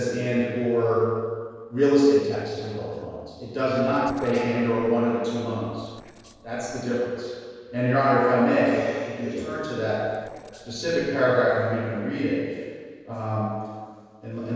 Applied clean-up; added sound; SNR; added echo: neural separator model SepFormer DNS4.